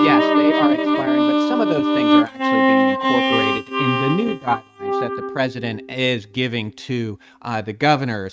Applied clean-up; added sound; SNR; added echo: neural mask model RNNoise.